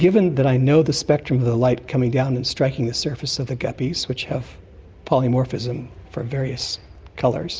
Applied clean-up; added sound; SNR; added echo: none; none; none; none.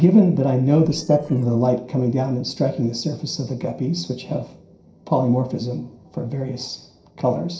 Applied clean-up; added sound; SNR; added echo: neural separator model SepFormer DNS4.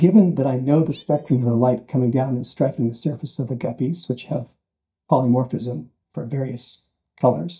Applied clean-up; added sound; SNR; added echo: neural mask model DeepFilterNet 3.